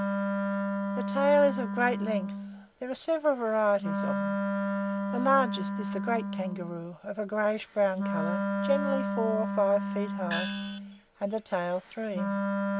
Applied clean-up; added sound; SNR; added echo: none; Wind instrument, woodwind instrument + Gong; 2 dB; none.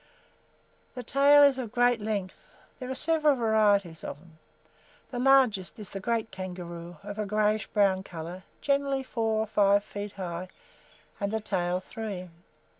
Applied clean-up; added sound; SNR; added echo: none; none; none; none.